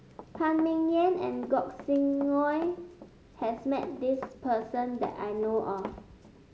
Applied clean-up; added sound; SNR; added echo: none; Run; 17 dB; none.